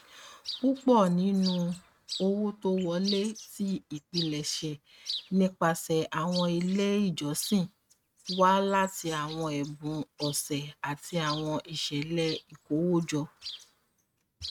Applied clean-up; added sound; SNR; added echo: neural mask model RNNoise.